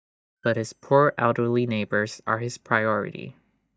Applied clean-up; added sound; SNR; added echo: neural mask model DeepFilterNet 3.